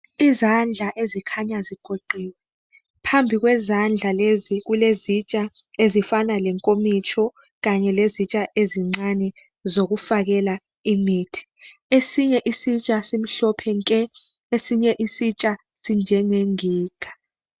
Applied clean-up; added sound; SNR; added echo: none; none; none; none.